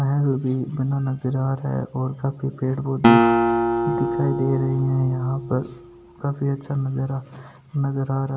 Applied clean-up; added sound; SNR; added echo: none; Acoustic guitar; -2 dB; none.